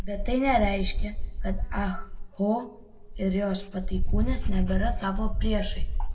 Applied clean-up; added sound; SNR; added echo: none; Dog; -2 dB; reverberation time 0.7 s.